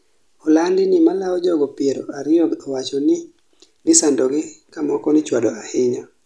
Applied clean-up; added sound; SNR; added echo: none; none; none; none.